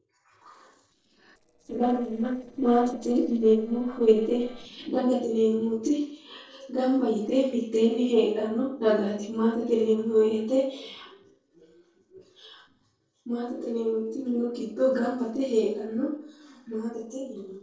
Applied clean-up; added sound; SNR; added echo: neural separator model SepFormer DNS4.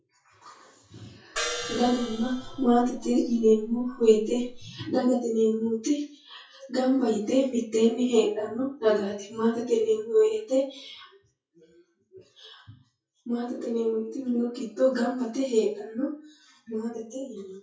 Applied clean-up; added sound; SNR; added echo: classical method WPE with log-MMSE.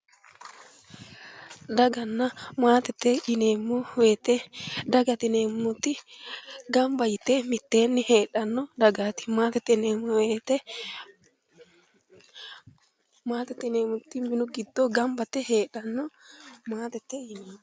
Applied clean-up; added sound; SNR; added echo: none; none; none; none.